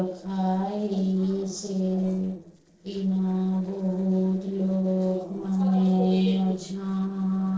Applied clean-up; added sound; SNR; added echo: neural separator model SepFormer DNS4.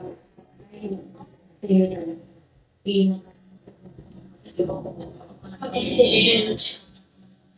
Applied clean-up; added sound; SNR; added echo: neural mask model DeepFilterNet 3.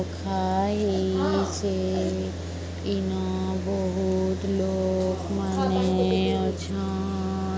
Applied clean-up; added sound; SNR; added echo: none; none; none; none.